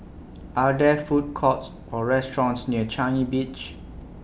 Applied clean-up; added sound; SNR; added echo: none; none; none; none.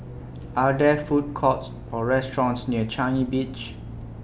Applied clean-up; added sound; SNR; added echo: none; Fixed-wing aircraft, airplane; 15 dB; none.